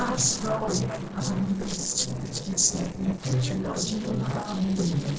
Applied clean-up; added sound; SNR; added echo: neural separator model SepFormer DNS4.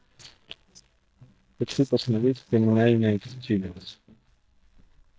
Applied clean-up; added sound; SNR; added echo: neural mask model DeepFilterNet 3.